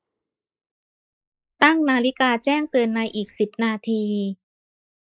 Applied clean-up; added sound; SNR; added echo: neural mask model Resemble Enhance denoiser.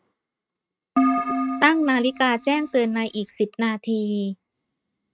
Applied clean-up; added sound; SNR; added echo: neural mask model RNNoise.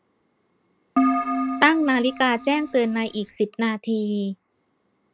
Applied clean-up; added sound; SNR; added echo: none; Keyboard (musical); 2 dB; none.